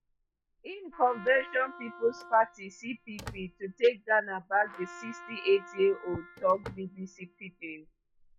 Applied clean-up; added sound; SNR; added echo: classical method log-MMSE.